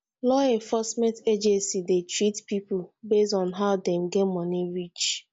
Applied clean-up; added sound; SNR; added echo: none; none; none; none.